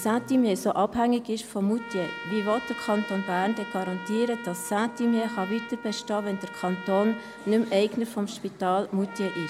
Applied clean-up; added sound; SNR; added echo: none; Trumpet; 14 dB; none.